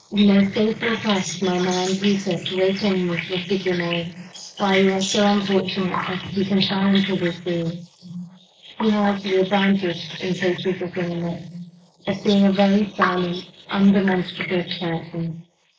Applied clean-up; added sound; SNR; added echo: neural mask model Resemble Enhance denoiser.